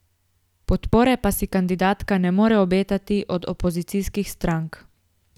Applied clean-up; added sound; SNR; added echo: none; none; none; none.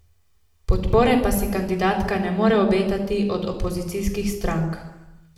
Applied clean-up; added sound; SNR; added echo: none; none; none; reverberation time 0.9 s.